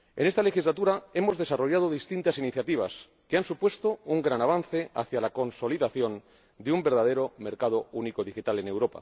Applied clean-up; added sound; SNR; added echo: none; none; none; none.